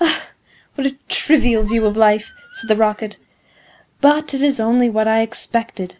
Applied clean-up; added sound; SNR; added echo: none; Squeak; 7 dB; none.